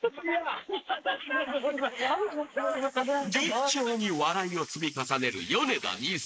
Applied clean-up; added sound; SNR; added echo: neural mask model Resemble Enhance denoiser.